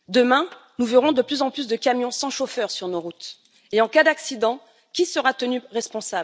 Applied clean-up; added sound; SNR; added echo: none; none; none; none.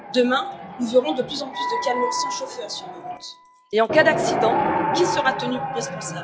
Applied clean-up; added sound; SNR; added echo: classical method log-MMSE.